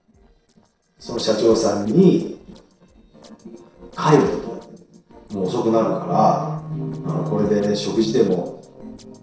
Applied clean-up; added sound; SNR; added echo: neural separator model SepFormer DNS4.